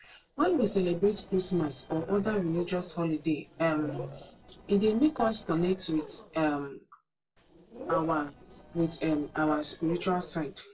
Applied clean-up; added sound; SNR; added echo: neural separator model SepFormer DNS4.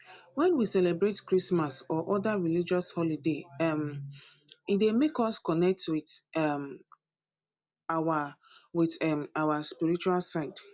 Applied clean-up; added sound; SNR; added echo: none; none; none; none.